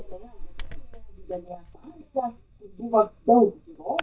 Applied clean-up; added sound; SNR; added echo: neural mask model DeepFilterNet 3.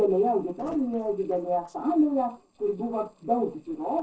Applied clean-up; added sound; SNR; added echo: neural separator model SepFormer DNS4.